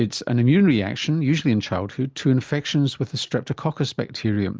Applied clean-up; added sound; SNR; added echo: none; none; none; none.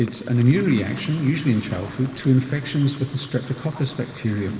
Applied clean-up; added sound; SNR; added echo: none; Fill (with liquid) / Water tap, faucet; 20 dB; reverberation time 2.1 s.